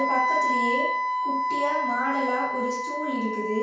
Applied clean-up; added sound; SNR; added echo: none; Wind instrument, woodwind instrument; -3 dB; reverberation time 0.5 s.